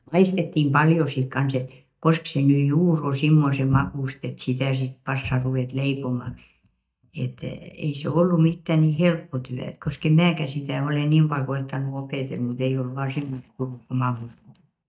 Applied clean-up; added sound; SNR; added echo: neural mask model DeepFilterNet 3.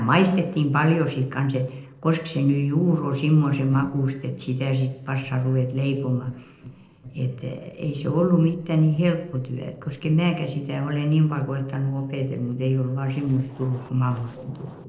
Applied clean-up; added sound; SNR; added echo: neural separator model SepFormer DNS4.